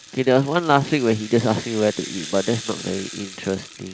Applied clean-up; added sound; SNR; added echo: none; Rattle (instrument); 15 dB; none.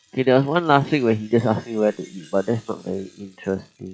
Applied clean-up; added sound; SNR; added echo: classical method log-MMSE.